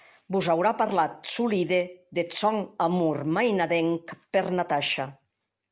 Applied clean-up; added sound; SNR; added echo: none; none; none; none.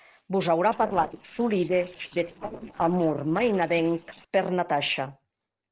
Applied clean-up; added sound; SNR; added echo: neural separator model SepFormer DNS4.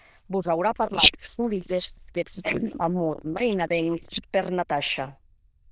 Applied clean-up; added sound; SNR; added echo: neural diffusion model UNIVERSE++.